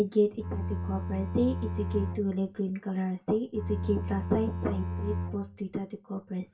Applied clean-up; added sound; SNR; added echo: none; Bowed string instrument; 3 dB; reverberation time 0.2 s.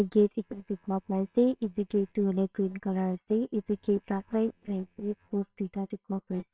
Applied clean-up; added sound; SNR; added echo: neural separator model SepFormer WHAMR!.